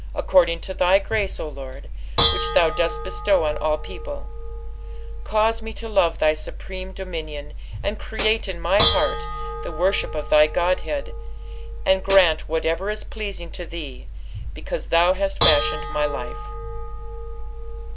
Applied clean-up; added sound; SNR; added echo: none; Tools + Dishes, pots, and pans / Bell; 2 dB; none.